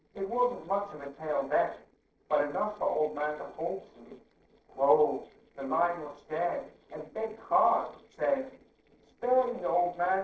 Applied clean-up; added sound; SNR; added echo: neural separator model SepFormer DNS4.